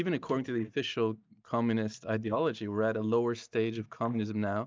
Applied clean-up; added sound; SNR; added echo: neural mask model DeepFilterNet 3.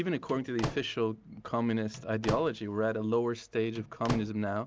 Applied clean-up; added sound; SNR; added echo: none; Slam / Microwave oven; 7 dB; none.